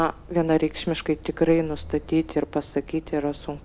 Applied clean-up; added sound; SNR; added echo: none; Motor vehicle (road); 18 dB; none.